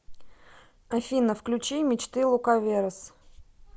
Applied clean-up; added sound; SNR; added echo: none; none; none; none.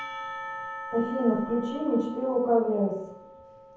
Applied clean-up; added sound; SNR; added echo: none; Church bell / Percussion; 11 dB; reverberation time 0.9 s.